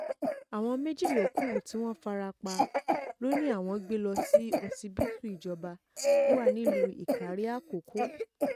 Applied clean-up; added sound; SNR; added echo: neural mask model RNNoise.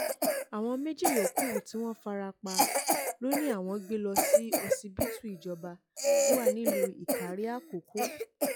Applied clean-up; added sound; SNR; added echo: classical method log-MMSE.